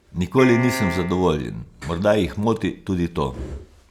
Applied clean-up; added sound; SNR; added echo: none; Piano; 6 dB; none.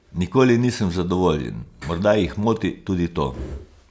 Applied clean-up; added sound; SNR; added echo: none; none; none; none.